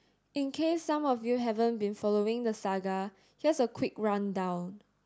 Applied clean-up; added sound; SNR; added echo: none; none; none; none.